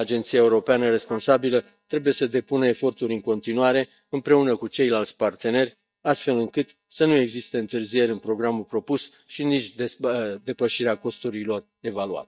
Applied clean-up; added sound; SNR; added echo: neural mask model DeepFilterNet 3.